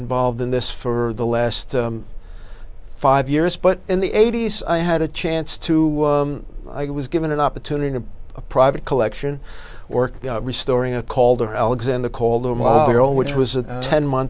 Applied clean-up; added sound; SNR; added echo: none; none; none; none.